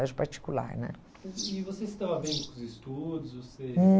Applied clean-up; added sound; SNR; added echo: none; Bird vocalization, bird call, bird song; 11 dB; none.